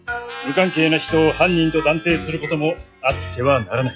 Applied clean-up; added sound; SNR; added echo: classical method log-MMSE.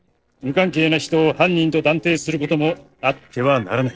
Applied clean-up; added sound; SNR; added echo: neural separator model SepFormer DNS4.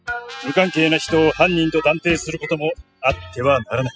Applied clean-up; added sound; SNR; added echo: classical method spectral subtraction.